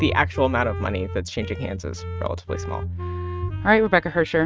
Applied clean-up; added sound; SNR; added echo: neural mask model RNNoise.